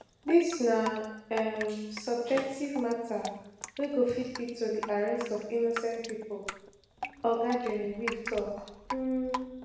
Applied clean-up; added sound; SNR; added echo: none; Drip; 12 dB; reverberation time 0.9 s.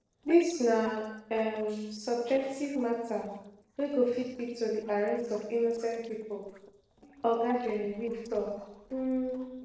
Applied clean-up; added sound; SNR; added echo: neural separator model SepFormer DNS4.